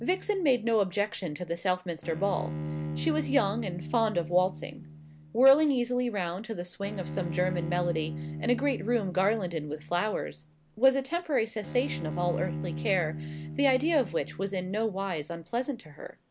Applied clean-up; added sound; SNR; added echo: none; Bowed string instrument; 10 dB; none.